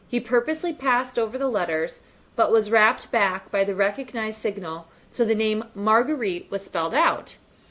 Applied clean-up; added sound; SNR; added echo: none; none; none; none.